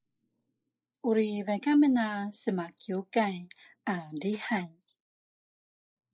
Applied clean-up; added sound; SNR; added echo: neural mask model Resemble Enhance denoiser.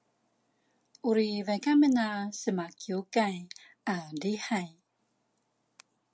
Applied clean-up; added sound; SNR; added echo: none; none; none; none.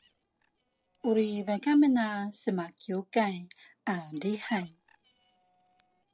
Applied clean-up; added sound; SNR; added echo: neural separator model SepFormer DNS4.